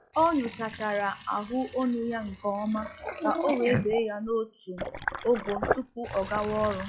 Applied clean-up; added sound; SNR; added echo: classical method log-MMSE.